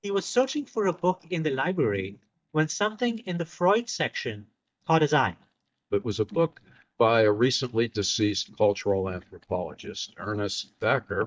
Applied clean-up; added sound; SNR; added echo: neural mask model DeepFilterNet 3.